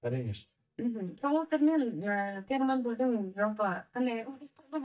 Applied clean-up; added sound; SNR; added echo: neural mask model DeepFilterNet 3.